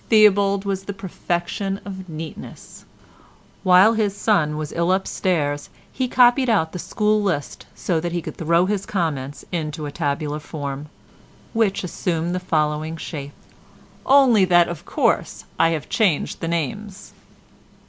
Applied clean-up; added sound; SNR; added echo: none; none; none; none.